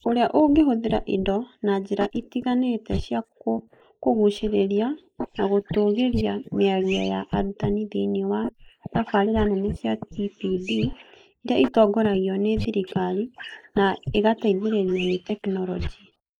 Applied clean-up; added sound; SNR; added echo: neural mask model Resemble Enhance denoiser.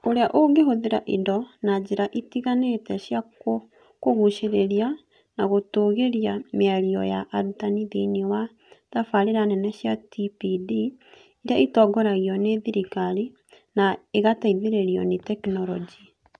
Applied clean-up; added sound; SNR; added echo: none; none; none; none.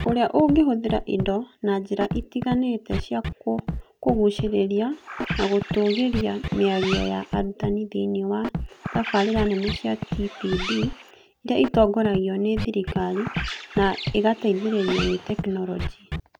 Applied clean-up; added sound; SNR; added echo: none; Bird + Scratching (performance technique); 7 dB; none.